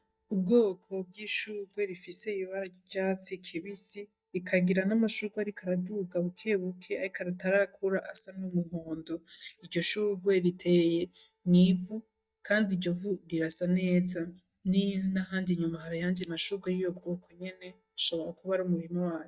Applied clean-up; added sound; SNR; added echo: neural mask model DeepFilterNet 3.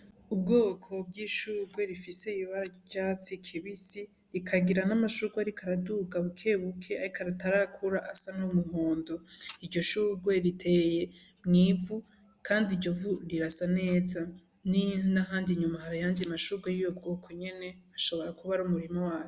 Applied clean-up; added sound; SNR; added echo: none; none; none; none.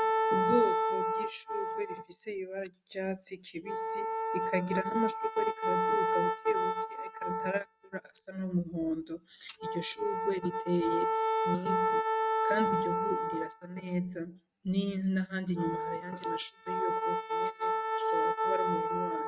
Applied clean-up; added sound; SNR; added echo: neural mask model RNNoise.